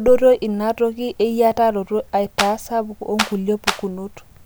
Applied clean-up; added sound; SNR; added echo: none; Clapping; 6 dB; none.